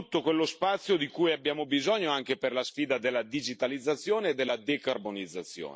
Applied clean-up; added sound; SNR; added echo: neural mask model Resemble Enhance denoiser.